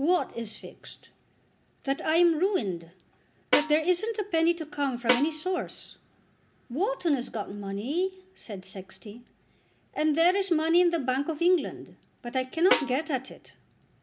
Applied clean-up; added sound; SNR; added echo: none; Snare drum; 3 dB; none.